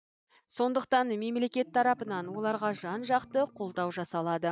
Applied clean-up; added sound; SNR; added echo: neural mask model DeepFilterNet 3.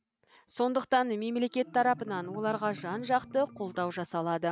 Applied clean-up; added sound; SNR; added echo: none; Marimba, xylophone; 19 dB; none.